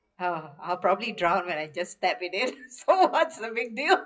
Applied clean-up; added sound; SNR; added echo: classical method WPE with log-MMSE.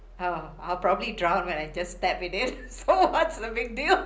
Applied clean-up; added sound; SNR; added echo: none; Mechanisms; 17 dB; reverberation time 0.5 s.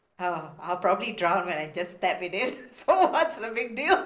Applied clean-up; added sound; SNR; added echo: neural separator model SepFormer DNS4.